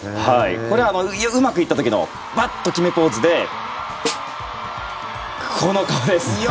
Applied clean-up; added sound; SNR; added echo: none; Snare drum; 12 dB; none.